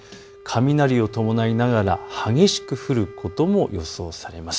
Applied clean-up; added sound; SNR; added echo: none; Wind instrument, woodwind instrument; 19 dB; none.